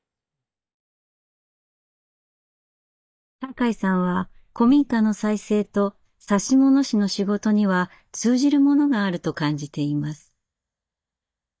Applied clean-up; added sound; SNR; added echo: neural mask model DeepFilterNet 3.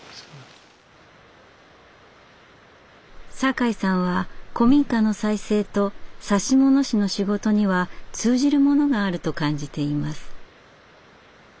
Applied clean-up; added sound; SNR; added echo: none; Whoosh, swoosh, swish; 10 dB; none.